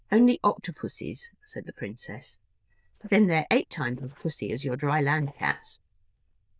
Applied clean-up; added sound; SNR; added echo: neural diffusion model UNIVERSE++.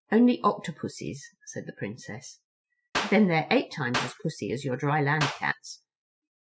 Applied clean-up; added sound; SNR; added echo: classical method spectral subtraction.